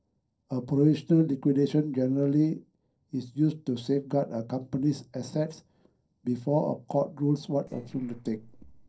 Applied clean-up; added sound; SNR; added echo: neural separator model SepFormer DNS4.